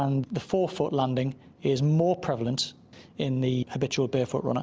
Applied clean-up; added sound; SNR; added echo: none; none; none; none.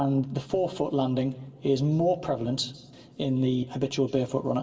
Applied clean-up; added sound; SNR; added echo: none; none; none; reverberation time 2.0 s.